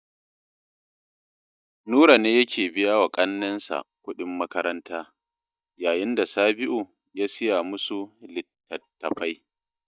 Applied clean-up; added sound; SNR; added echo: neural mask model DeepFilterNet 3.